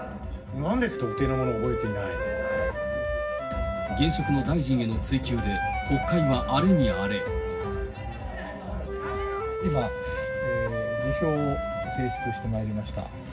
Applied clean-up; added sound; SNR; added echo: none; Wind instrument, woodwind instrument; 4 dB; reverberation time 0.4 s.